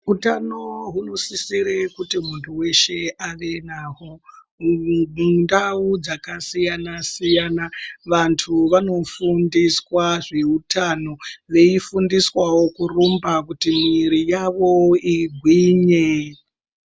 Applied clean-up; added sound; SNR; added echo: none; none; none; none.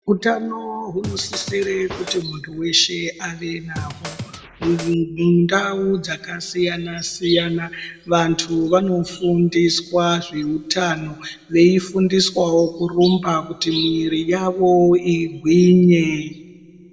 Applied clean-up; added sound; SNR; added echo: none; Scratching (performance technique); 12 dB; reverberation time 0.9 s.